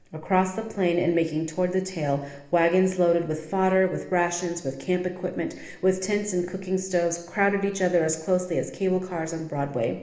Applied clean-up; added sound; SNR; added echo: none; none; none; reverberation time 1.0 s.